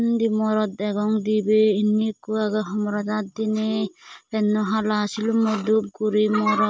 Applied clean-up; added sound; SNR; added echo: none; none; none; none.